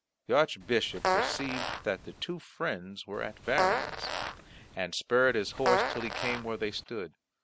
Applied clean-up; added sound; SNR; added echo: none; Fart; 1 dB; none.